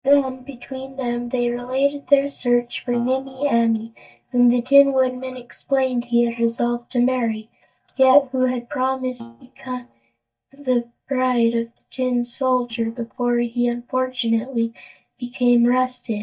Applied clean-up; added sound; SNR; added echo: neural mask model DeepFilterNet 3.